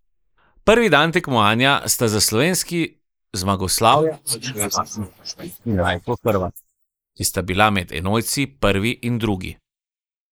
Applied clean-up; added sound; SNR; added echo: neural mask model Resemble Enhance denoiser.